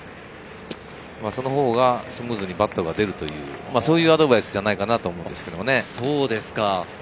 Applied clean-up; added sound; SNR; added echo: none; none; none; none.